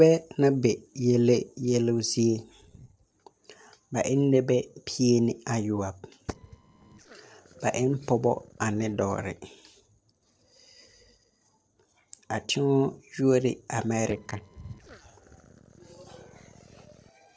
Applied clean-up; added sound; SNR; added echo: neural separator model SepFormer DNS4.